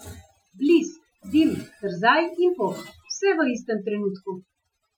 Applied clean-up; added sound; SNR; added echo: classical method Wiener filter.